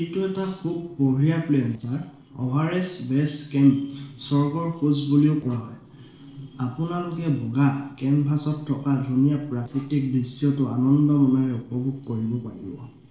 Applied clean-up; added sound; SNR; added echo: neural separator model SepFormer DNS4.